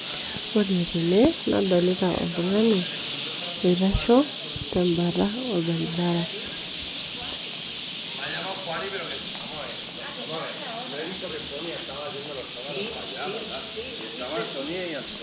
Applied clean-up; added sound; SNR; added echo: none; Bird; 4 dB; none.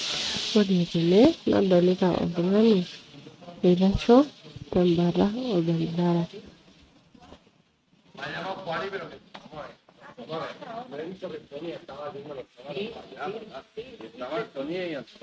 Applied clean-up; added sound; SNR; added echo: neural mask model RNNoise.